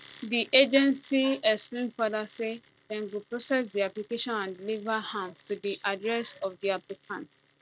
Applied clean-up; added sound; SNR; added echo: neural mask model RNNoise.